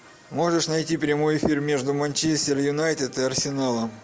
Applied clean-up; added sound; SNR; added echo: none; none; none; none.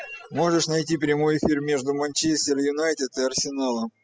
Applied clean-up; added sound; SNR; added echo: classical method spectral subtraction.